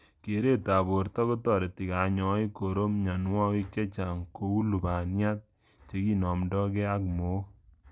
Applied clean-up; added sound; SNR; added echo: none; none; none; none.